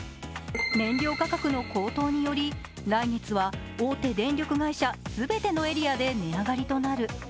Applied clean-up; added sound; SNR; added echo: none; none; none; none.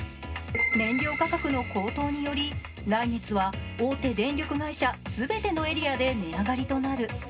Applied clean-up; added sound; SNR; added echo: none; none; none; reverberation time 0.2 s.